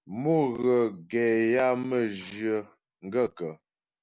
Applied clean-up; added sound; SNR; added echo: none; none; none; none.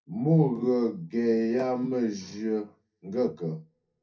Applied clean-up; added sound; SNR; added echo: none; none; none; reverberation time 0.3 s.